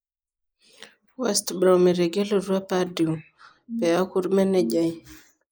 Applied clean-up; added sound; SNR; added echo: neural mask model Resemble Enhance denoiser.